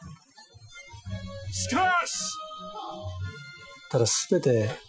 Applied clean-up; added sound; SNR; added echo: classical method Wiener filter.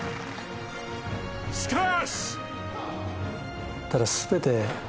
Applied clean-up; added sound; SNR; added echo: none; Car passing by + Guitar; 18 dB; none.